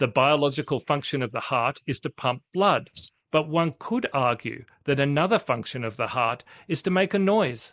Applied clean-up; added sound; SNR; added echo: neural mask model Resemble Enhance denoiser.